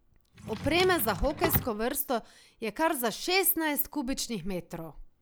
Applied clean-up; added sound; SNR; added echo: none; Drawer open or close; 7 dB; none.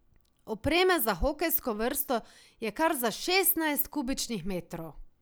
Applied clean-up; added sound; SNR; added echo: none; none; none; none.